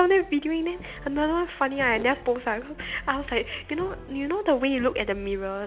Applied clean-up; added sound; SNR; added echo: none; Brass instrument; 17 dB; none.